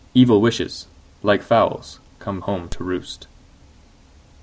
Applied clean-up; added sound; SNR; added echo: none; Crack; 15 dB; none.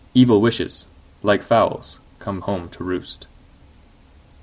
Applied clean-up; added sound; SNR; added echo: none; none; none; none.